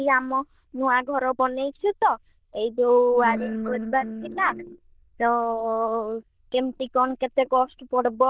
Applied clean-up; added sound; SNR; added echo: neural diffusion model UNIVERSE++.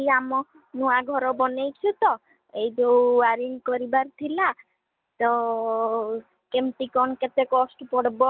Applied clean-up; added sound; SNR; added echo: none; none; none; none.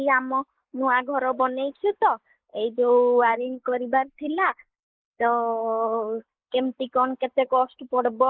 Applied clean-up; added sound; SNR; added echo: neural mask model Resemble Enhance denoiser.